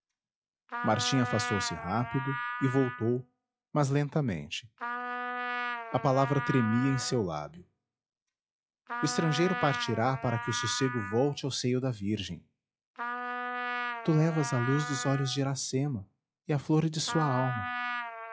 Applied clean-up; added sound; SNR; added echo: classical method log-MMSE.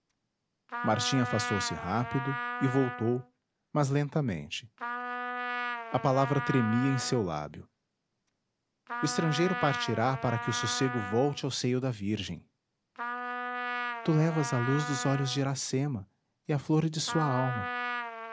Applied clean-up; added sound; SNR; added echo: none; Trumpet; 7 dB; none.